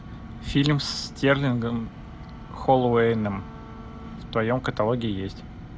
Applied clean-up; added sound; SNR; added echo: none; none; none; none.